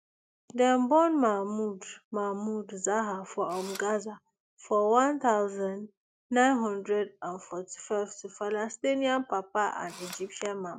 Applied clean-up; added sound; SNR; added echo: none; Engine / Drill; 18 dB; none.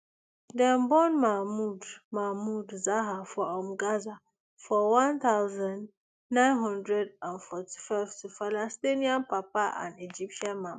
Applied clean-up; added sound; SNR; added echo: none; none; none; none.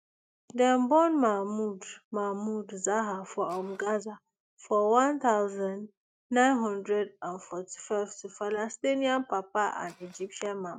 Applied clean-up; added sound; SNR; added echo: neural mask model RNNoise.